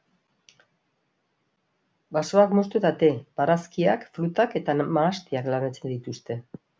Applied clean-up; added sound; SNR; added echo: none; none; none; none.